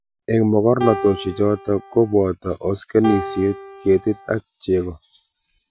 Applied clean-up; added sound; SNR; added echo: none; Piano; 10 dB; none.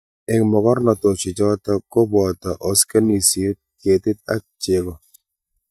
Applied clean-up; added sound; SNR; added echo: neural mask model DeepFilterNet 3.